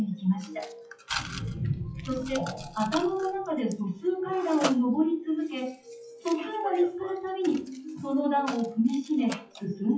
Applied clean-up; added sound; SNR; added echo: classical method WPE with log-MMSE.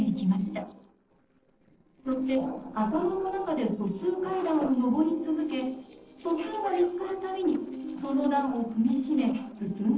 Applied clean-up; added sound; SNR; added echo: neural separator model SepFormer DNS4.